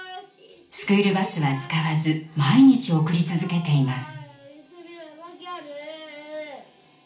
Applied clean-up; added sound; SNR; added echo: none; none; none; reverberation time 0.4 s.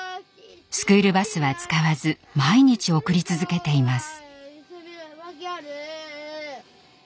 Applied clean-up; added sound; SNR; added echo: none; none; none; none.